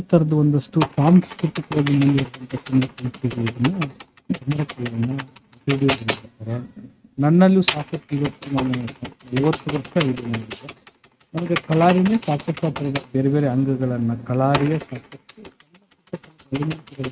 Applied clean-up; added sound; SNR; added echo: neural mask model RNNoise.